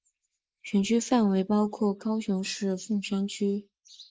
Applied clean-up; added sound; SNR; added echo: neural mask model Resemble Enhance denoiser.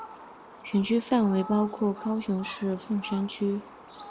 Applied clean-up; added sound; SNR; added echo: none; Fowl; 16 dB; none.